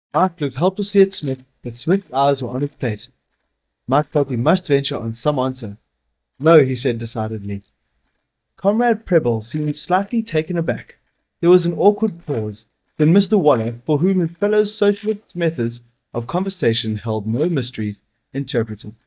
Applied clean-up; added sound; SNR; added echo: neural mask model DeepFilterNet 3.